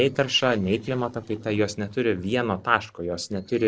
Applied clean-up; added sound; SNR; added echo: neural separator model SepFormer DNS4.